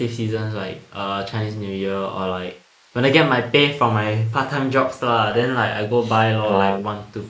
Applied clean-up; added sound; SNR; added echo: neural mask model Resemble Enhance denoiser.